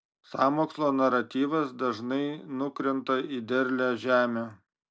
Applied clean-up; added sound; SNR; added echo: none; none; none; none.